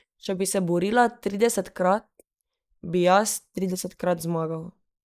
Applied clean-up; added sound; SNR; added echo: neural mask model Resemble Enhance denoiser.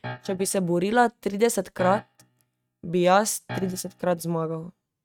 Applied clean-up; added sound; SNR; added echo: neural mask model RNNoise.